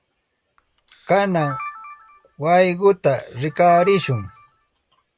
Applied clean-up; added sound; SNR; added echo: none; Camera; 16 dB; none.